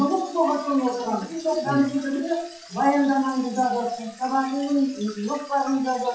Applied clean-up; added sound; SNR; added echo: classical method WPE with log-MMSE.